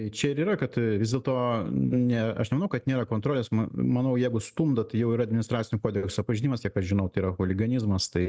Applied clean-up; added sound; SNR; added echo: none; none; none; none.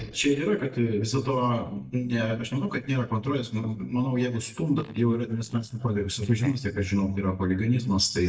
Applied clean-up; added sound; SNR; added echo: neural mask model DeepFilterNet 3.